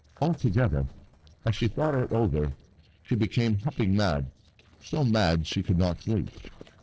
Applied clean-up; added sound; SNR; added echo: neural separator model SepFormer DNS4.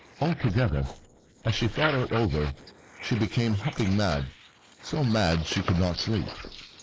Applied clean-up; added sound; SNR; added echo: neural mask model Resemble Enhance denoiser.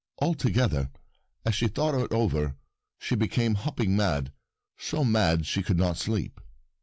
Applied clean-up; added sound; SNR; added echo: none; none; none; none.